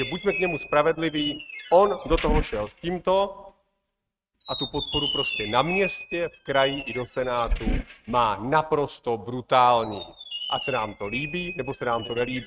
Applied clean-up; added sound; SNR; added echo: neural mask model RNNoise.